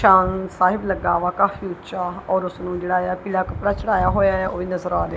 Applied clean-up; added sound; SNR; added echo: none; none; none; none.